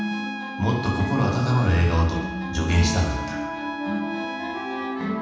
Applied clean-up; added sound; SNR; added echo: none; Trumpet; 12 dB; reverberation time 1.1 s.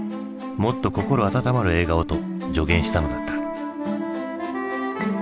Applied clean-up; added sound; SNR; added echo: none; none; none; none.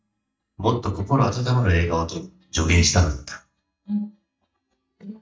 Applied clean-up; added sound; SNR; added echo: neural mask model DeepFilterNet 3.